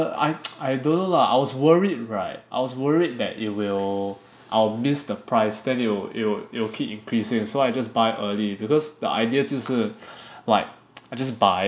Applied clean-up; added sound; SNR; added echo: none; none; none; none.